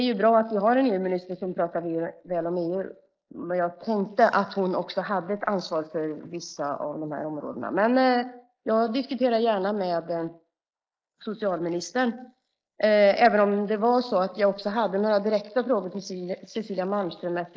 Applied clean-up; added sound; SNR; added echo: neural mask model Resemble Enhance denoiser.